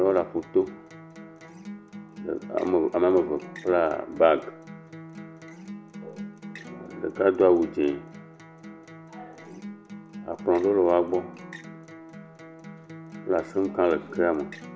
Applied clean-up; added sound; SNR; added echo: none; Acoustic guitar; 15 dB; none.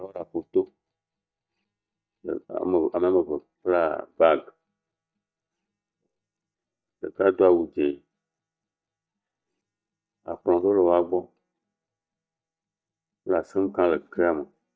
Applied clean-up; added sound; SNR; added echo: neural mask model DeepFilterNet 3.